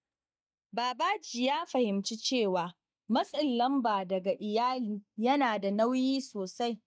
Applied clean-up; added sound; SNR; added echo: neural mask model DeepFilterNet 3.